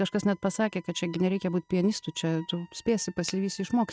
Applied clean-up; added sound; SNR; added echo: neural mask model RNNoise.